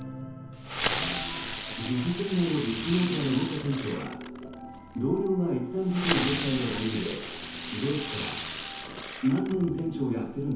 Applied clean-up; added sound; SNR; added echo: none; Fireworks; 7 dB; reverberation time 0.7 s.